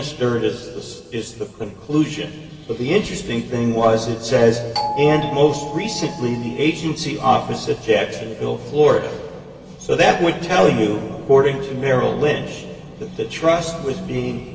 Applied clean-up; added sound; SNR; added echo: none; Doorbell; 9 dB; reverberation time 2.2 s.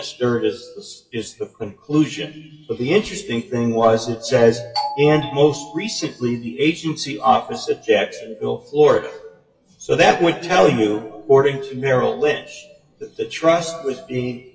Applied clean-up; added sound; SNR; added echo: classical method WPE with log-MMSE.